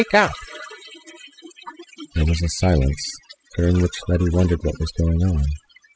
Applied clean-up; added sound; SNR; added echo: classical method spectral subtraction.